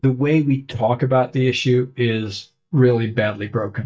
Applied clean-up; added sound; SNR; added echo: neural mask model DeepFilterNet 3.